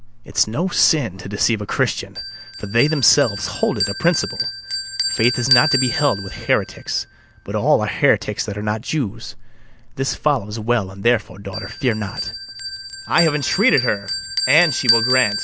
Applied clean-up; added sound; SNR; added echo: none; Bell; 6 dB; none.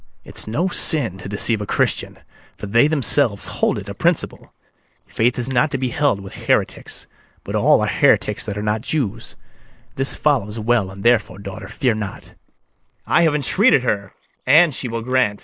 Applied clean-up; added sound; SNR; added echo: neural mask model Resemble Enhance denoiser.